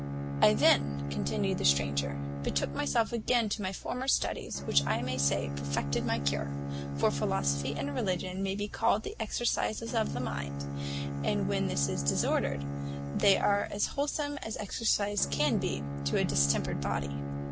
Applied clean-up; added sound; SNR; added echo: none; Bowed string instrument; 4 dB; none.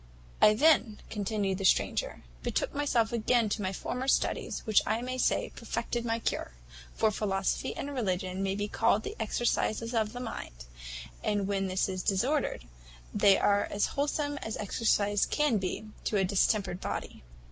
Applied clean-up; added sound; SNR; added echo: none; none; none; none.